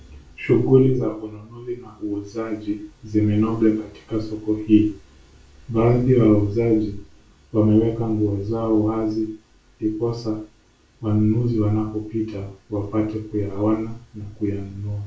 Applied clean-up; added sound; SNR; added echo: none; none; none; reverberation time 0.3 s.